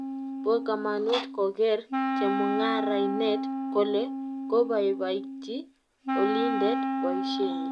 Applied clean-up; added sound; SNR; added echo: none; Wind instrument, woodwind instrument; 2 dB; none.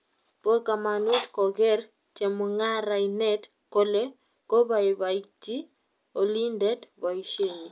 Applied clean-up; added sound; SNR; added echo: none; none; none; none.